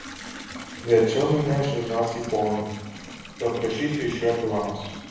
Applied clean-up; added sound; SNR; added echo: none; Bathtub (filling or washing) / Water tap, faucet; 13 dB; reverberation time 1.1 s.